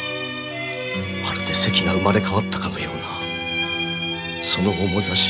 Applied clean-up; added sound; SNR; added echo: none; none; none; none.